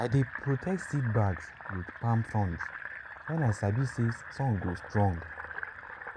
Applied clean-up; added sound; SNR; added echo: none; Fill (with liquid); 12 dB; none.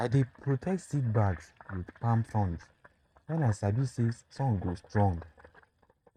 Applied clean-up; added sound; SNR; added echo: neural mask model RNNoise.